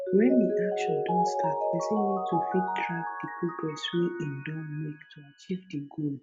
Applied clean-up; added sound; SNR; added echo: none; Mallet percussion; 1 dB; none.